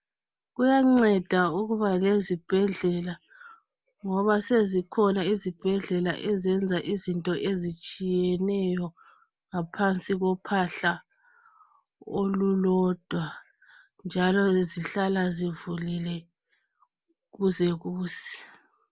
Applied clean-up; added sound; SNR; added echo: none; none; none; none.